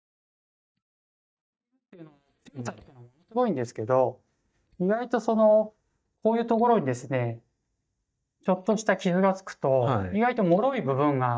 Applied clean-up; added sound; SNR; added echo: neural mask model DeepFilterNet 3.